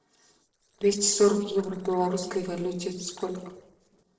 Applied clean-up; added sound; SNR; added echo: neural separator model SepFormer DNS4.